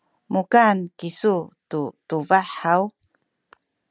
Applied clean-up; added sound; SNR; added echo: none; none; none; none.